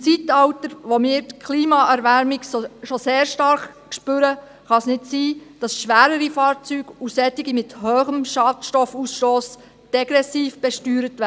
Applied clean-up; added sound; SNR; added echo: none; none; none; none.